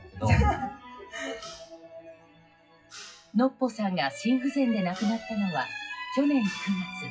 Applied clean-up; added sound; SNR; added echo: classical method WPE with log-MMSE.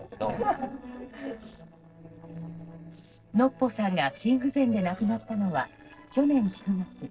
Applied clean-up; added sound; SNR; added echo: neural separator model SepFormer DNS4.